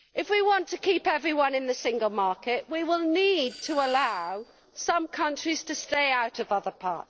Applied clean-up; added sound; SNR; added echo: neural separator model SepFormer DNS4.